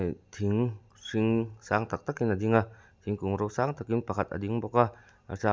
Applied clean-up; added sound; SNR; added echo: none; none; none; none.